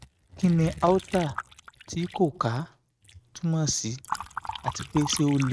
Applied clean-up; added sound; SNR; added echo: neural mask model RNNoise.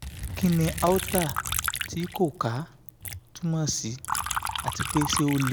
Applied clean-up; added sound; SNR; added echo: none; Liquid; 5 dB; none.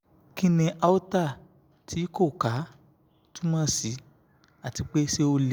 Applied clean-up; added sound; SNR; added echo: none; none; none; none.